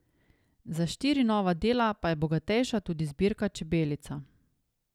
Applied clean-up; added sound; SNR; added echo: none; none; none; none.